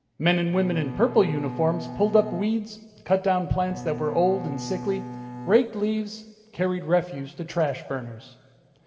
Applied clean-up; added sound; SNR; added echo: none; Bowed string instrument; 11 dB; reverberation time 2.9 s.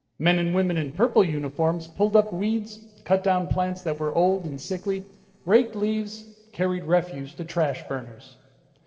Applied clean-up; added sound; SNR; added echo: neural separator model SepFormer DNS4.